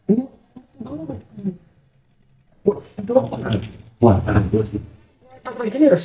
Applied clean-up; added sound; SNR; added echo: neural mask model DeepFilterNet 3.